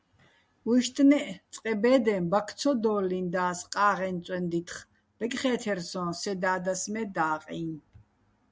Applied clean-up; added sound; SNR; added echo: none; none; none; none.